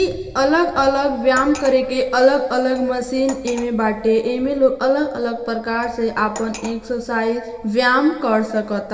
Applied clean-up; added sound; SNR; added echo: none; Cutlery, silverware; 19 dB; reverberation time 1.7 s.